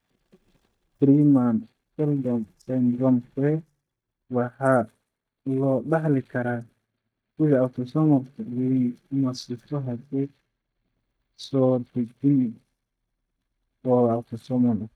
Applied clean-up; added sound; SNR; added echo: neural mask model DeepFilterNet 3.